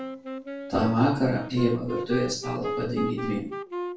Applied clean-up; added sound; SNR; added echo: none; Wind instrument, woodwind instrument; 7 dB; reverberation time 0.3 s.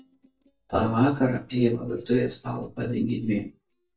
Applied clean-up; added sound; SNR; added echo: neural mask model DeepFilterNet 3.